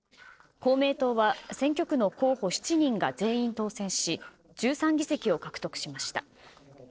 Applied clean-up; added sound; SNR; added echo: neural separator model SepFormer DNS4.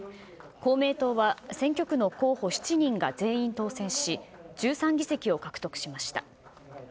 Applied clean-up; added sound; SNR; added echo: none; none; none; none.